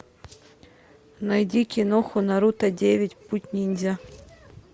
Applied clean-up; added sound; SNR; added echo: none; none; none; none.